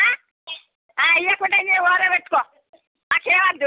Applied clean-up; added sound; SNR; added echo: none; none; none; none.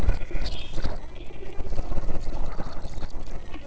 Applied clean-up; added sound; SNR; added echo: neural separator model SepFormer DNS4.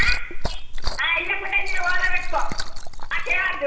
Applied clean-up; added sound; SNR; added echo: none; Liquid; -4 dB; reverberation time 0.8 s.